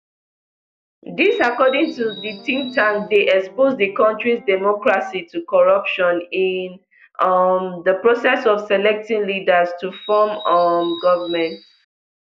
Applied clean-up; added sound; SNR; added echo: none; Bird + Piano; 20 dB; none.